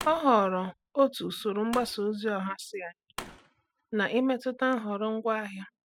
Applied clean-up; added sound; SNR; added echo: classical method spectral subtraction.